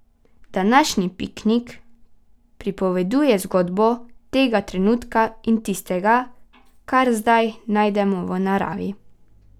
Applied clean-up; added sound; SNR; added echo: none; none; none; none.